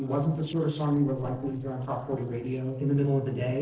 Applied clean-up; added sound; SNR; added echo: neural separator model SepFormer DNS4.